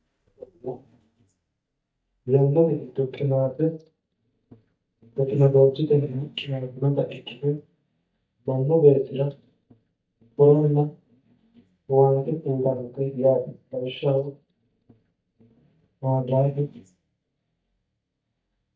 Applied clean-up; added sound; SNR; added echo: neural mask model DeepFilterNet 3.